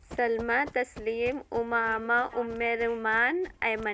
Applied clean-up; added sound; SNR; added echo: none; Run; 20 dB; none.